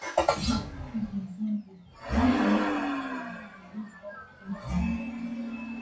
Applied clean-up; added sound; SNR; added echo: classical method WPE with log-MMSE.